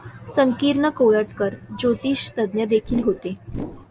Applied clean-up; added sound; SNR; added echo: none; Whoosh, swoosh, swish; 9 dB; none.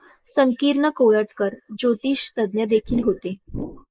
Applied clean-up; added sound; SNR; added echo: neural mask model Resemble Enhance denoiser.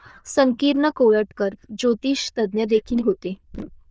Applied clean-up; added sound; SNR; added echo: neural diffusion model UNIVERSE++.